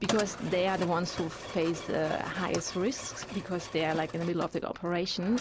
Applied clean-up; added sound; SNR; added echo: none; Mechanisms; 10 dB; none.